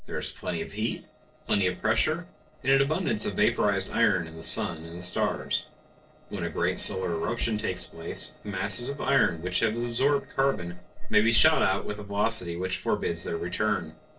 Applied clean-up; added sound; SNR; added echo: neural separator model SepFormer DNS4.